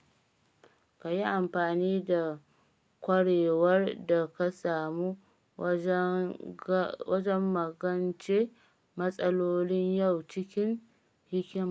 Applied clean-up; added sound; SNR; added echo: none; none; none; none.